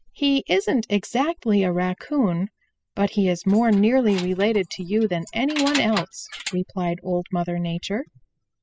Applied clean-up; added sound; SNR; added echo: classical method spectral subtraction.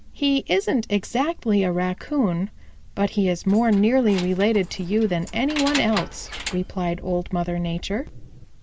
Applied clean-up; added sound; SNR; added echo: none; Keys jangling; 12 dB; none.